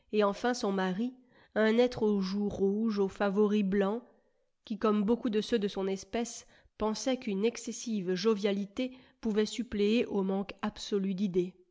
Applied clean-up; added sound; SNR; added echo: none; none; none; none.